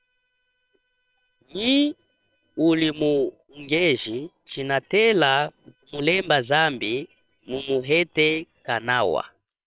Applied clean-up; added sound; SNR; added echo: neural separator model SepFormer WHAM!.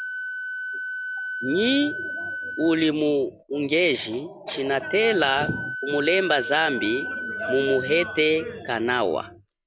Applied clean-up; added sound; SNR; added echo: none; Wind instrument, woodwind instrument; 9 dB; none.